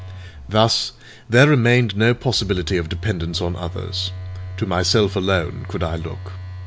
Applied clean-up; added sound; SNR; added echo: none; Telephone; 12 dB; none.